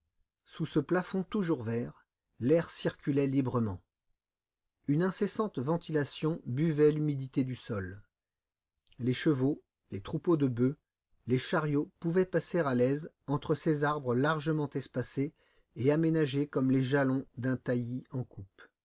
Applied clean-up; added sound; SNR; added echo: none; none; none; none.